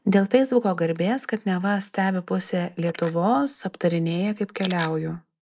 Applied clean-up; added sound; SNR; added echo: neural mask model Resemble Enhance denoiser.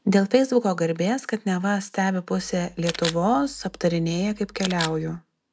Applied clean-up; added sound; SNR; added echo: none; Camera; 13 dB; none.